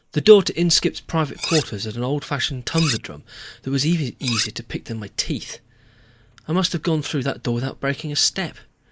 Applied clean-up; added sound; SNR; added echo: neural mask model Resemble Enhance denoiser.